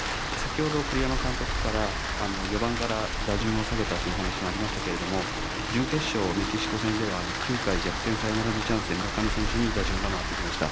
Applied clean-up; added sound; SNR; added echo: none; Rain; 0 dB; none.